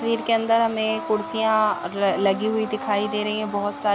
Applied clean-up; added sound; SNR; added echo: none; Wind instrument, woodwind instrument; 13 dB; none.